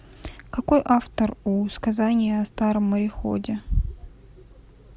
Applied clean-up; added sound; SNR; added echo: none; none; none; none.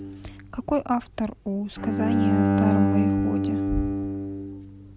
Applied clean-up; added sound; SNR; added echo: none; Bowed string instrument; -4 dB; none.